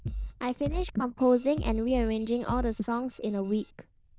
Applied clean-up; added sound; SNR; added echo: neural diffusion model UNIVERSE++.